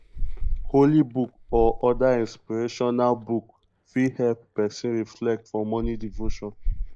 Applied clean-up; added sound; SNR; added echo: neural mask model DeepFilterNet 3.